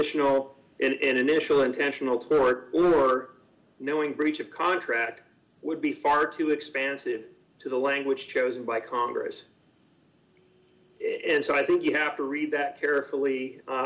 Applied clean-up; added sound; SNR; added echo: none; none; none; none.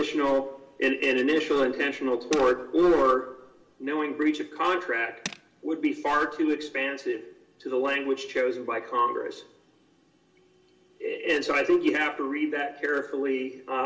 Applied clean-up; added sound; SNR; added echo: none; Tools; 17 dB; reverberation time 0.8 s.